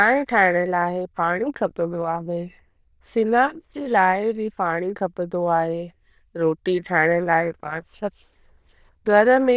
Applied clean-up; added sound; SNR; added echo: neural diffusion model UNIVERSE++.